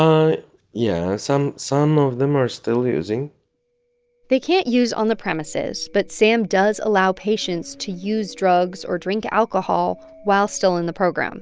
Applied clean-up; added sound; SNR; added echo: none; none; none; none.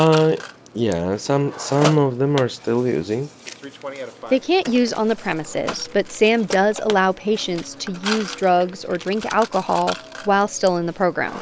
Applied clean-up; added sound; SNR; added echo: none; Mechanisms + Explosion; 13 dB; none.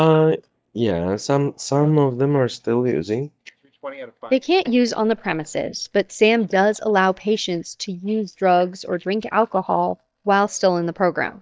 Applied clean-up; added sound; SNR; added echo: neural mask model DeepFilterNet 3.